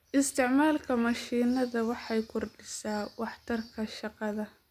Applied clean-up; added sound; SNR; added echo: none; none; none; none.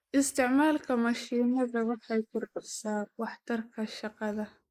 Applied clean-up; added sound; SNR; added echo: neural mask model Resemble Enhance denoiser.